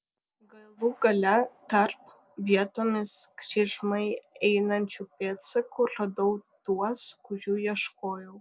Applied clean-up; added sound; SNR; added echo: none; none; none; none.